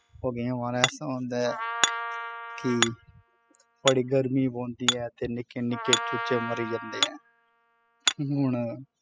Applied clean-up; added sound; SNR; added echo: classical method spectral subtraction.